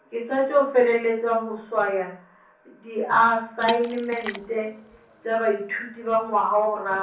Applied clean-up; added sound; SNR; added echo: none; Water / Splash, splatter; 17 dB; reverberation time 0.6 s.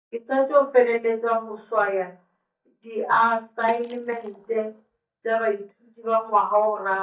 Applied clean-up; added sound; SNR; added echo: neural mask model DeepFilterNet 3.